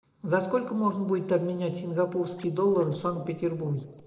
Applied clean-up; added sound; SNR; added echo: neural separator model SepFormer DNS4.